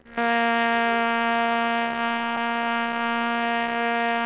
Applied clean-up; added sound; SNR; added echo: neural separator model SepFormer WHAMR!.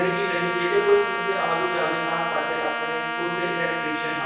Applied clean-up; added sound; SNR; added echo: none; Trumpet; 1 dB; reverberation time 1.1 s.